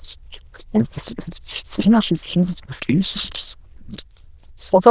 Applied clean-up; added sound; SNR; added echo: neural diffusion model UNIVERSE++.